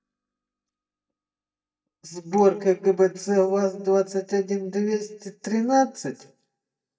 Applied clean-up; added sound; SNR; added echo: neural mask model DeepFilterNet 3.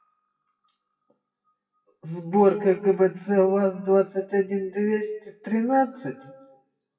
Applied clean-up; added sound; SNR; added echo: classical method WPE with log-MMSE.